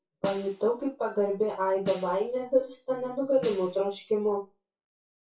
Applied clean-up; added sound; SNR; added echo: classical method WPE with log-MMSE.